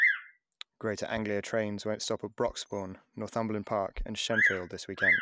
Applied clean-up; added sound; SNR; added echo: none; Bird vocalization, bird call, bird song; -1 dB; none.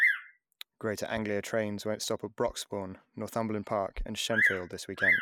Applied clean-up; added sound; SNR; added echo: neural mask model Resemble Enhance denoiser.